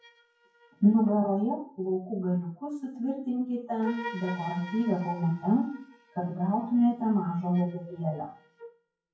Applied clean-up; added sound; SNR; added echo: classical method WPE with log-MMSE.